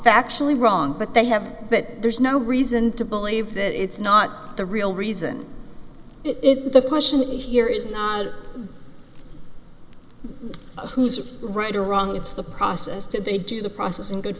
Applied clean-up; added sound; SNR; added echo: none; Crackle; 13 dB; none.